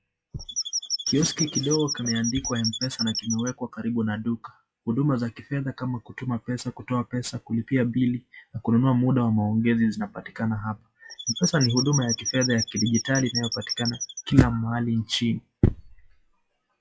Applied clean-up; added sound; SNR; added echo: classical method log-MMSE.